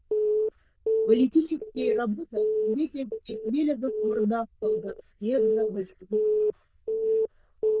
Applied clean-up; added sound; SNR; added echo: neural diffusion model UNIVERSE++.